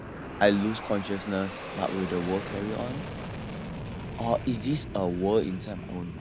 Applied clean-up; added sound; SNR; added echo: none; Fixed-wing aircraft, airplane; 8 dB; none.